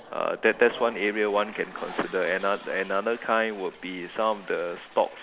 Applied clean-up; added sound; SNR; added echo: none; Toilet flush; 17 dB; none.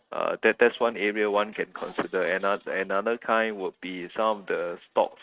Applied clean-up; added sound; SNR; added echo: neural mask model RNNoise.